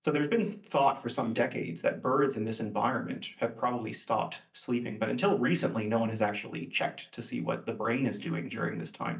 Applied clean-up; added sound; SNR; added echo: neural mask model DeepFilterNet 3.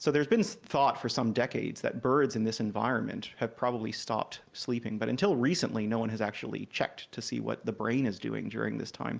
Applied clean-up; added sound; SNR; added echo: none; none; none; none.